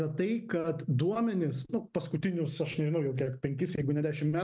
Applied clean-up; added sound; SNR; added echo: none; none; none; none.